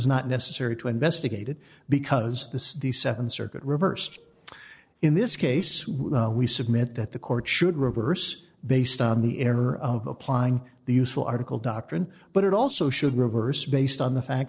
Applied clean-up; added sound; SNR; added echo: neural separator model SepFormer DNS4.